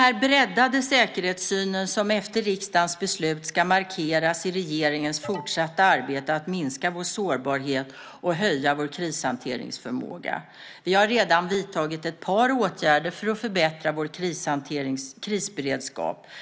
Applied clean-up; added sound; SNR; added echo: none; Alarm; 17 dB; none.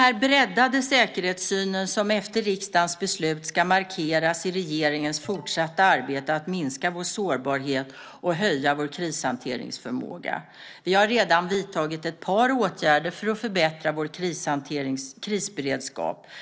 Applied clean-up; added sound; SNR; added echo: neural separator model SepFormer DNS4.